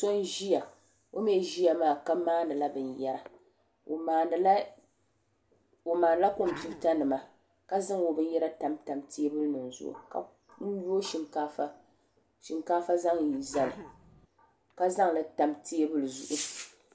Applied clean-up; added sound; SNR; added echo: none; Sneeze; 16 dB; none.